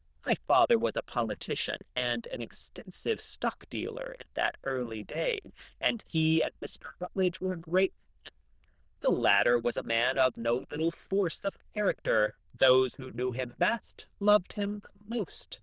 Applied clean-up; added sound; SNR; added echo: neural diffusion model UNIVERSE++.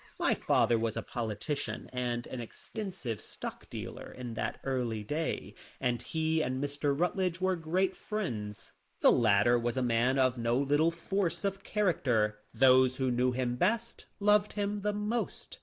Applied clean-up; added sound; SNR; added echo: neural mask model Resemble Enhance denoiser.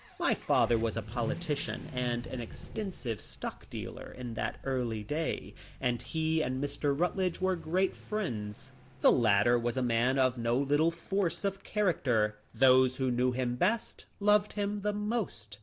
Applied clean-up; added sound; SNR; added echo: none; Accelerating, revving, vroom / Vehicle; 17 dB; none.